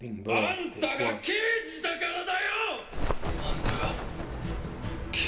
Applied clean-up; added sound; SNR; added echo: none; Bird; 3 dB; reverberation time 0.4 s.